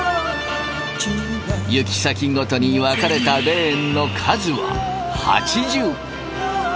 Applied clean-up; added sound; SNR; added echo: none; none; none; none.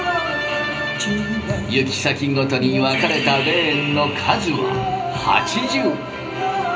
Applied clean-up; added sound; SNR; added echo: none; none; none; reverberation time 0.5 s.